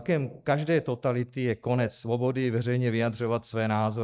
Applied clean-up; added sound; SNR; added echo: neural mask model DeepFilterNet 3.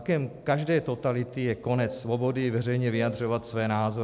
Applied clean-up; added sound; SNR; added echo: none; Wind instrument, woodwind instrument; 13 dB; none.